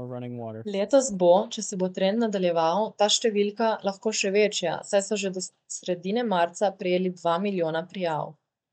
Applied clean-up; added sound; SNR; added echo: neural mask model DeepFilterNet 3.